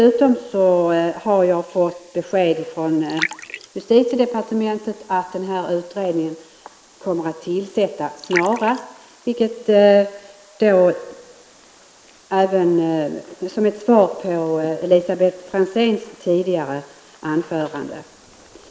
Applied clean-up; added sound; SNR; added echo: neural mask model Resemble Enhance denoiser.